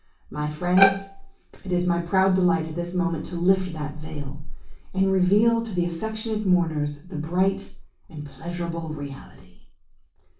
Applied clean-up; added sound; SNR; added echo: none; Bowed string instrument; 1 dB; reverberation time 0.4 s.